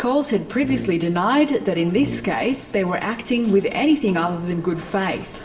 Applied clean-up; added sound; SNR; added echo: none; Brass instrument; 13 dB; reverberation time 0.8 s.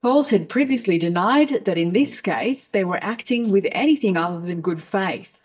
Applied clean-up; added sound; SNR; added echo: neural mask model DeepFilterNet 3.